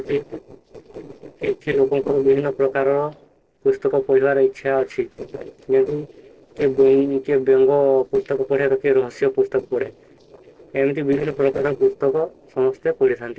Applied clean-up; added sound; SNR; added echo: neural separator model SepFormer DNS4.